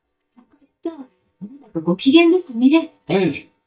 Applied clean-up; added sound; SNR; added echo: neural mask model DeepFilterNet 3.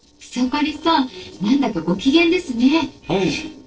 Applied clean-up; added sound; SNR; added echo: neural separator model SepFormer DNS4.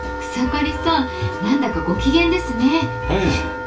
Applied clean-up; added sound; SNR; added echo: none; Wind instrument, woodwind instrument; 9 dB; reverberation time 0.3 s.